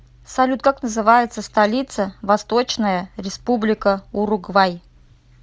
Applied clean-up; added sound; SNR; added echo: none; none; none; none.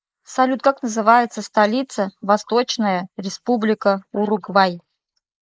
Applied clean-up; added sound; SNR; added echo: neural mask model Resemble Enhance denoiser.